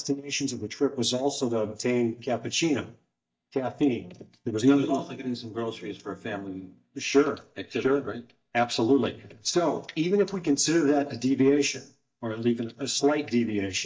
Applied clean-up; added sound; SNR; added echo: neural mask model DeepFilterNet 3.